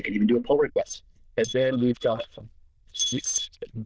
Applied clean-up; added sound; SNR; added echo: neural diffusion model UNIVERSE++.